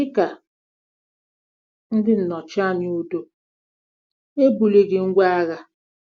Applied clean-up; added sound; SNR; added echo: none; none; none; none.